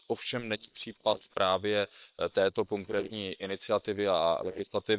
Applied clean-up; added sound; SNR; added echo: neural separator model SepFormer WHAM!.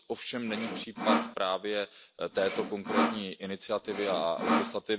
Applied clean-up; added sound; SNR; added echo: none; Sawing; -1 dB; none.